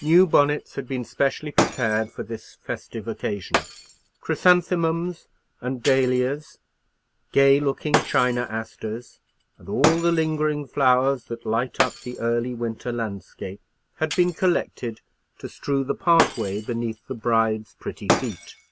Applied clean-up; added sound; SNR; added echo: none; Shatter; 8 dB; none.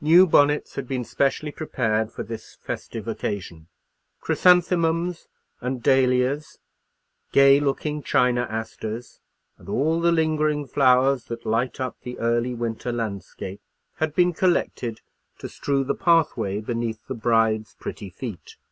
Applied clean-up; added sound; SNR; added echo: none; none; none; none.